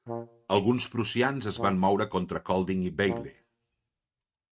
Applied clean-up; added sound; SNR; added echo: neural mask model RNNoise.